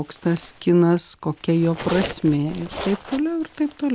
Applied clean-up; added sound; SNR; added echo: none; Zipper (clothing); 14 dB; none.